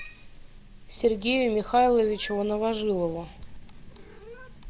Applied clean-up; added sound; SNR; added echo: none; Cat; 15 dB; none.